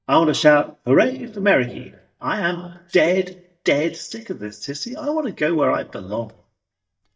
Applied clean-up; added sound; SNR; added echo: neural mask model DeepFilterNet 3.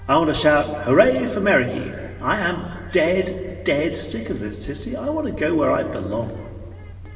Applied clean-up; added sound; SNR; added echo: none; Bird; 19 dB; reverberation time 2.1 s.